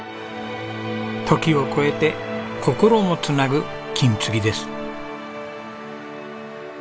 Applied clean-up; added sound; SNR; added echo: none; none; none; none.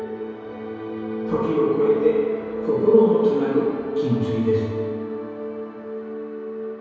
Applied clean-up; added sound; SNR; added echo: none; none; none; reverberation time 2.2 s.